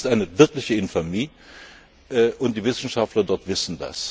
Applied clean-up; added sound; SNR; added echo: none; none; none; none.